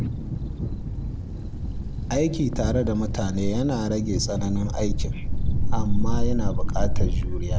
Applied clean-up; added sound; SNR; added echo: none; Thunder; -5 dB; none.